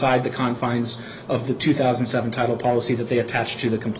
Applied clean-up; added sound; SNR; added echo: none; none; none; none.